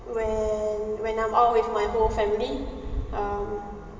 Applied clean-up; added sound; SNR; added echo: none; none; none; reverberation time 2.7 s.